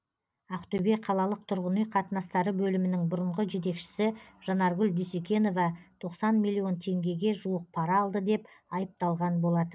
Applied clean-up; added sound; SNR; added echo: none; none; none; none.